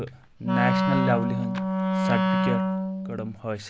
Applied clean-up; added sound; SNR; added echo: none; Wind instrument, woodwind instrument; -4 dB; none.